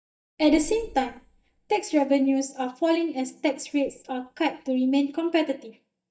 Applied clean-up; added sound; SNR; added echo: neural mask model DeepFilterNet 3.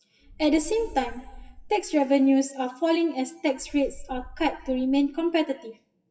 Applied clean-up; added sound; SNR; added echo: classical method WPE with log-MMSE.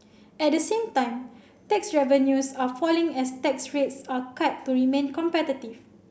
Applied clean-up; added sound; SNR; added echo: none; none; none; none.